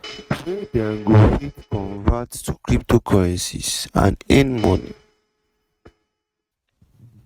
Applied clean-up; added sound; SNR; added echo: neural mask model RNNoise.